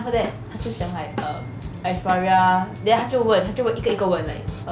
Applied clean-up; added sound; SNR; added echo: none; Drum kit; 14 dB; none.